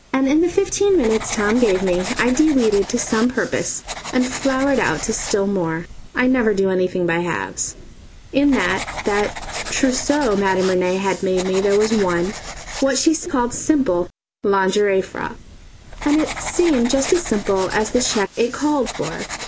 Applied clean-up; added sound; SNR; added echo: none; Writing; 13 dB; none.